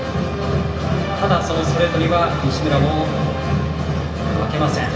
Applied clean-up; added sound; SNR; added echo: none; none; none; reverberation time 2.7 s.